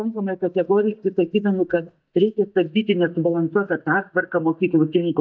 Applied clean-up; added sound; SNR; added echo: neural mask model DeepFilterNet 3.